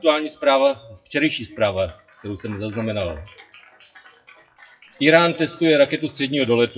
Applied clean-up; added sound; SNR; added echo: classical method WPE with log-MMSE.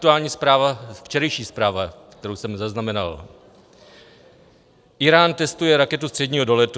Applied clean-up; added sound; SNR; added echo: none; none; none; none.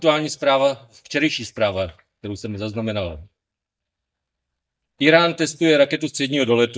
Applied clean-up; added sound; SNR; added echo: neural mask model DeepFilterNet 3.